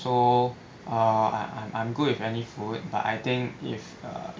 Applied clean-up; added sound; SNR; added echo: none; none; none; none.